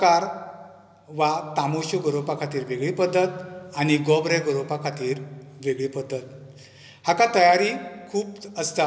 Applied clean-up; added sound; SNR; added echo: none; none; none; none.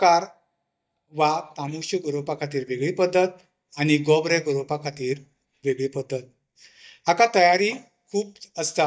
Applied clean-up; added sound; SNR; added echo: neural mask model DeepFilterNet 3.